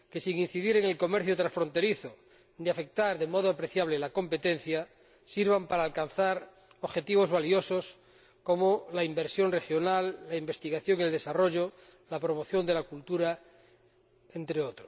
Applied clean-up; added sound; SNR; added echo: none; none; none; none.